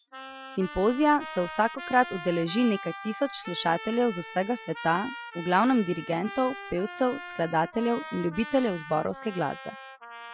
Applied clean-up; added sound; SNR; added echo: classical method Wiener filter.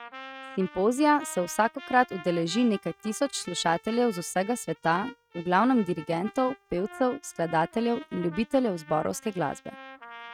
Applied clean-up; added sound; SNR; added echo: neural mask model RNNoise.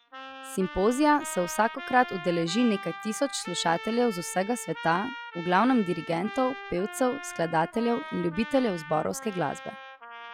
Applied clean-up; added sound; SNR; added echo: classical method log-MMSE.